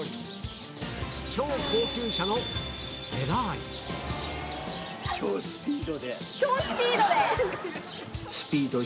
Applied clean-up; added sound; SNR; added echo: none; Rain; 14 dB; none.